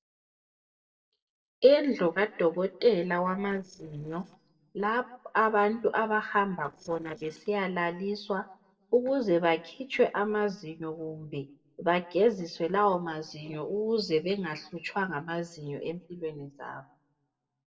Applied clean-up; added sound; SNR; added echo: neural separator model SepFormer DNS4.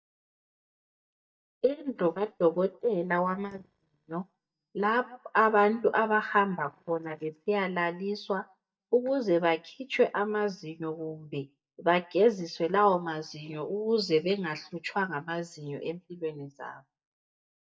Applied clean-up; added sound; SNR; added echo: neural mask model DeepFilterNet 3.